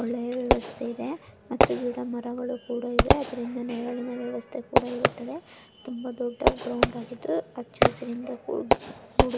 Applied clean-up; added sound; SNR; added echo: none; Fireworks; -4 dB; none.